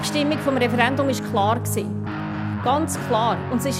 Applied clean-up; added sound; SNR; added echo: none; Guitar; 4 dB; none.